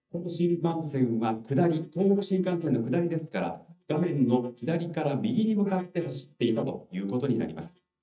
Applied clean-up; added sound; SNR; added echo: neural mask model DeepFilterNet 3.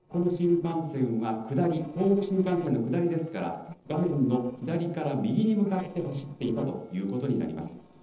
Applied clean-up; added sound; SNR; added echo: neural separator model SepFormer DNS4.